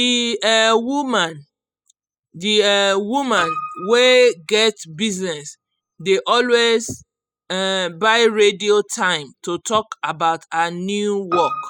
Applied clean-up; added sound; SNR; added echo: classical method spectral subtraction.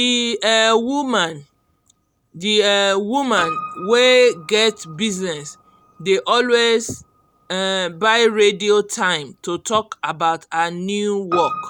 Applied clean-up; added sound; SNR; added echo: none; Piano; 16 dB; none.